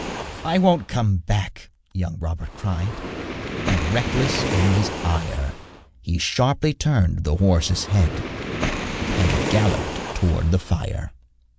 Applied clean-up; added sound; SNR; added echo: none; Waves, surf; 7 dB; none.